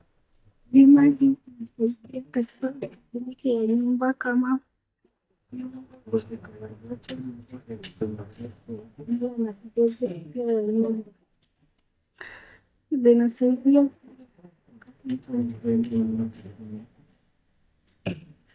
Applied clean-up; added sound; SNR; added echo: neural mask model DeepFilterNet 3.